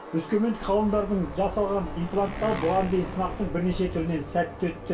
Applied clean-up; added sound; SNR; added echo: none; Motorcycle; 11 dB; reverberation time 0.3 s.